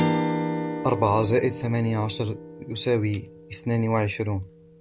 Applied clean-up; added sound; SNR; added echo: none; Strum; 5 dB; none.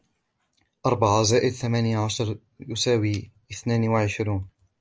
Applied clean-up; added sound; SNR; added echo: none; none; none; none.